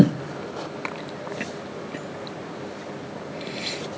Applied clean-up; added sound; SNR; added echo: none; none; none; none.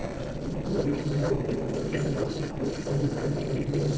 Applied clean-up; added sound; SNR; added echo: neural separator model SepFormer DNS4.